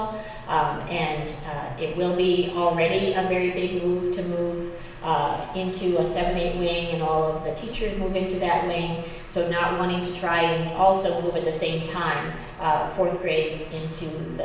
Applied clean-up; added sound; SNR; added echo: none; none; none; reverberation time 0.9 s.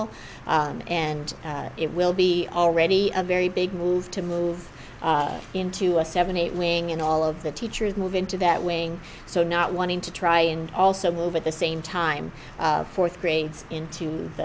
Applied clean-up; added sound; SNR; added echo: none; none; none; none.